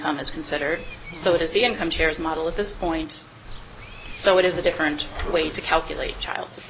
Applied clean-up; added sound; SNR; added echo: none; Walk, footsteps / Insect; 12 dB; none.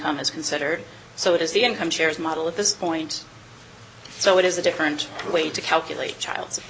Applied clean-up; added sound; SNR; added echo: none; none; none; none.